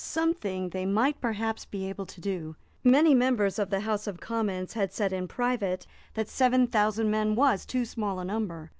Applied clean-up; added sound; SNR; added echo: none; none; none; none.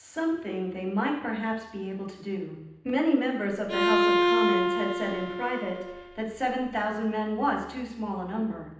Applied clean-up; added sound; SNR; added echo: none; Bowed string instrument; -3 dB; reverberation time 0.9 s.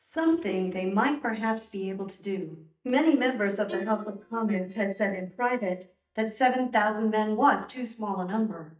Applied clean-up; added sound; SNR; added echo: neural mask model DeepFilterNet 3.